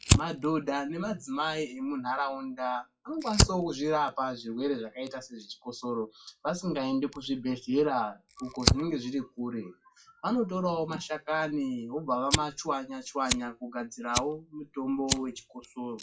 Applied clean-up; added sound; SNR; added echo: classical method WPE with log-MMSE.